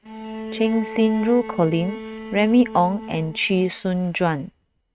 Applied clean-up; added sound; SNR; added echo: neural mask model RNNoise.